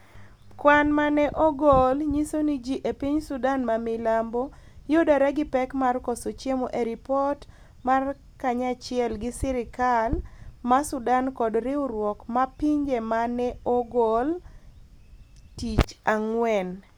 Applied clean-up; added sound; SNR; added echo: none; none; none; none.